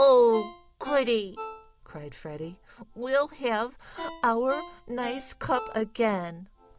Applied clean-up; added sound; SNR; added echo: none; Ringtone; 16 dB; none.